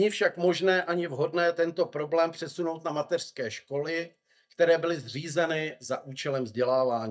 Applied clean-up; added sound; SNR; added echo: neural mask model DeepFilterNet 3.